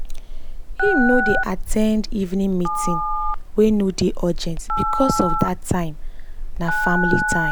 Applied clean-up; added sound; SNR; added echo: none; Telephone; 0 dB; none.